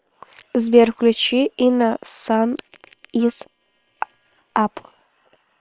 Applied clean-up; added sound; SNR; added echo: neural separator model SepFormer WHAM!.